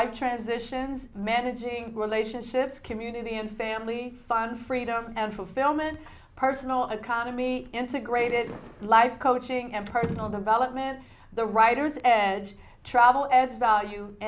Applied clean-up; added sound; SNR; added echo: none; Fireworks + Slam; 14 dB; none.